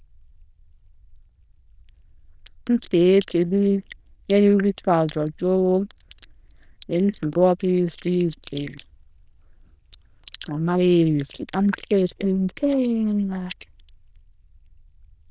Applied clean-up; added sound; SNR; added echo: neural diffusion model UNIVERSE++.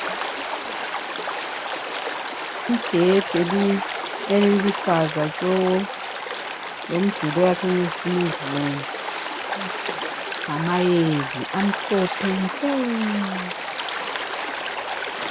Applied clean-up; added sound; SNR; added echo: none; Stream; 5 dB; none.